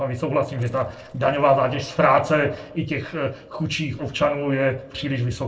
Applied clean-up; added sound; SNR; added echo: neural separator model SepFormer DNS4.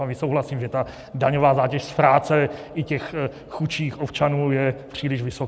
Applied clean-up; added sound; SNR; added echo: none; none; none; none.